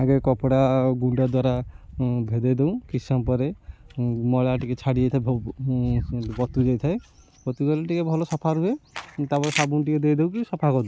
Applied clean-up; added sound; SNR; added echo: none; Clapping; 18 dB; none.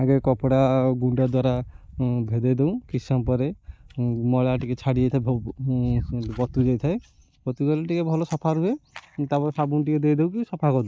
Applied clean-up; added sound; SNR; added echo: neural mask model DeepFilterNet 3.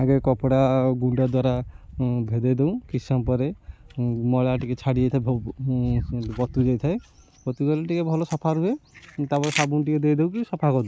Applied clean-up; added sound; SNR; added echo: none; none; none; none.